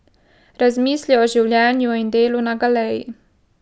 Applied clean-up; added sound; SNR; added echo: none; none; none; none.